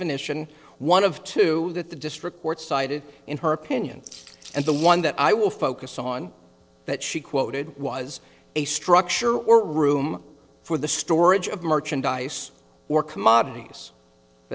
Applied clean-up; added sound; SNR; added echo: neural separator model SepFormer DNS4.